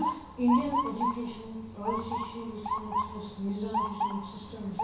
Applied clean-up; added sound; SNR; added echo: none; Motor vehicle (road) / Siren; 1 dB; reverberation time 0.7 s.